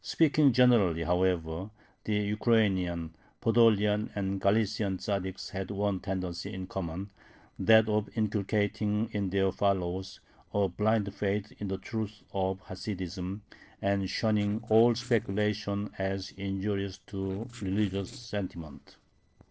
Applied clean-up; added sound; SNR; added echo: neural separator model SepFormer DNS4.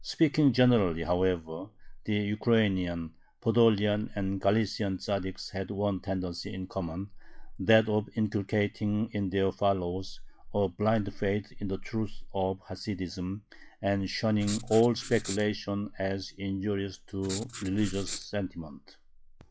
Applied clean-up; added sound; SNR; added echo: classical method log-MMSE.